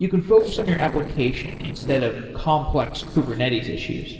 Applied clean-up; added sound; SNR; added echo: neural separator model SepFormer DNS4.